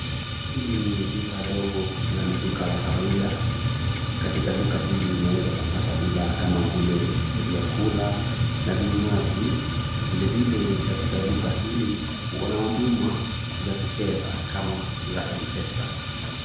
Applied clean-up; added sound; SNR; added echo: none; Fire; -1 dB; reverberation time 0.9 s.